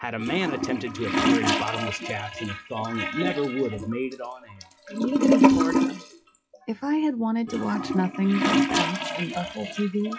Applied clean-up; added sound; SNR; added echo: classical method WPE with log-MMSE.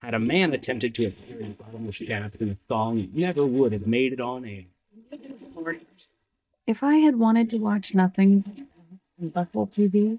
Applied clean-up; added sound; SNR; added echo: neural mask model DeepFilterNet 3.